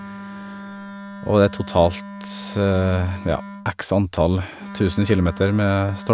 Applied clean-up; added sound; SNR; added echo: none; Wind instrument, woodwind instrument; 14 dB; none.